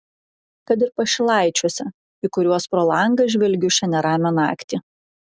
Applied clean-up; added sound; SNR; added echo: none; none; none; none.